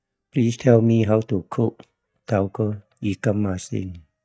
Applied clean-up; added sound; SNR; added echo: neural mask model DeepFilterNet 3.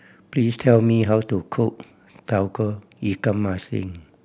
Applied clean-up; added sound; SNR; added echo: none; none; none; none.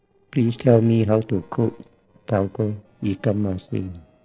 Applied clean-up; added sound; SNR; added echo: neural separator model SepFormer DNS4.